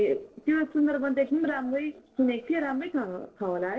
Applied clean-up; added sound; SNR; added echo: neural separator model SepFormer DNS4.